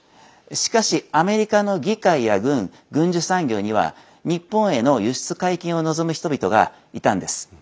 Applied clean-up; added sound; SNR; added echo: none; none; none; none.